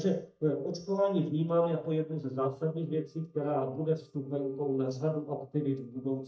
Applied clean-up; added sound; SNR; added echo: neural mask model DeepFilterNet 3.